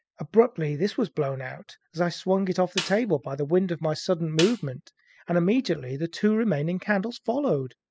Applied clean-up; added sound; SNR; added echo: classical method spectral subtraction.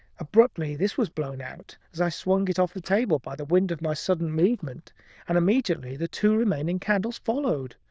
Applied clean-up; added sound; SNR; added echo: neural diffusion model UNIVERSE++.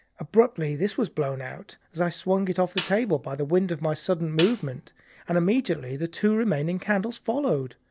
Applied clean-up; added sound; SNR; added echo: none; Snare drum; 13 dB; none.